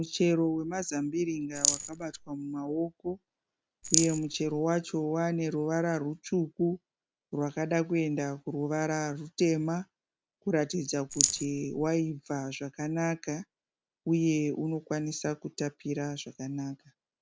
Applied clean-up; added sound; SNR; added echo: none; Rattle; 0 dB; none.